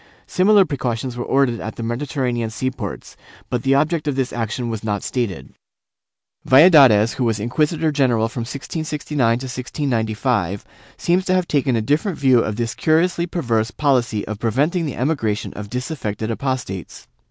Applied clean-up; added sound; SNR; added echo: none; none; none; none.